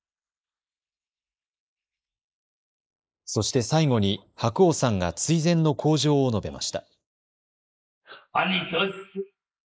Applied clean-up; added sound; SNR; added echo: neural mask model Resemble Enhance denoiser.